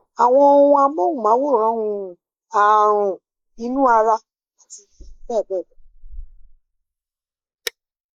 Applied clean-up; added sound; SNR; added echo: neural mask model Resemble Enhance denoiser.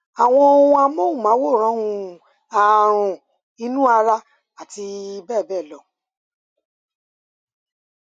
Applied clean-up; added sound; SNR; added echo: none; none; none; none.